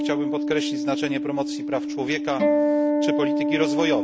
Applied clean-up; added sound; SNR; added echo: none; Acoustic guitar; -4 dB; none.